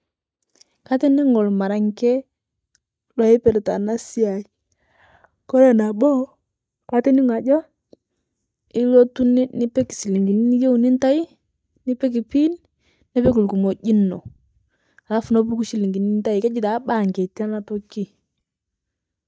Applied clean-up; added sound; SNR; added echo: neural mask model DeepFilterNet 3.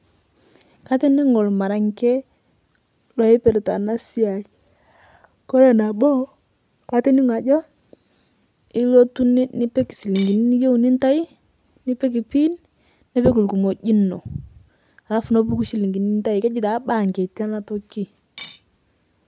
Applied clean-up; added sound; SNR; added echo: none; Cutlery, silverware / Dishes, pots, and pans; 19 dB; none.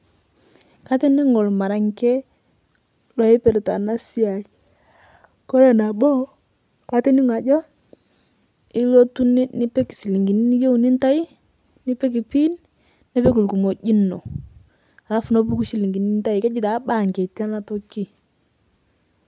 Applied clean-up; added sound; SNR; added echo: none; none; none; none.